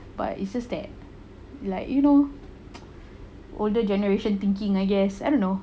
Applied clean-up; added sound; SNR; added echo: none; none; none; none.